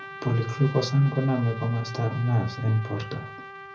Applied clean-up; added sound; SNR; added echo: none; Trumpet; 14 dB; reverberation time 0.4 s.